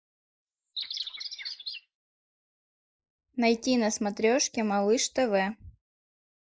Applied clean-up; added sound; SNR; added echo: neural mask model Resemble Enhance denoiser.